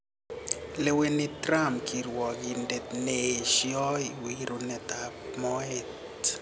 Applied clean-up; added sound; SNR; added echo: none; none; none; none.